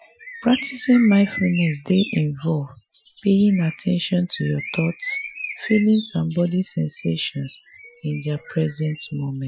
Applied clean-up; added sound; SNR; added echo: classical method Wiener filter.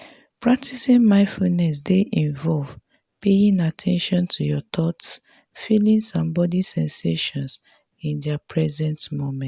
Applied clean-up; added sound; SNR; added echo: none; none; none; none.